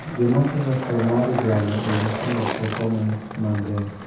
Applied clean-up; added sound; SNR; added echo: none; Skateboard; 8 dB; reverberation time 0.8 s.